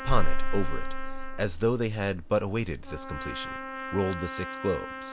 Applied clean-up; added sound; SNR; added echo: none; Trumpet; 13 dB; none.